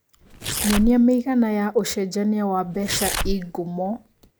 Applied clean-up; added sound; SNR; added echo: none; Tearing; 7 dB; none.